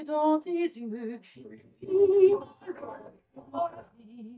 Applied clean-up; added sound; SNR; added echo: neural mask model DeepFilterNet 3.